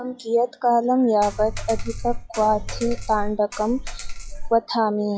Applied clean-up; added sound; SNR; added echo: classical method log-MMSE.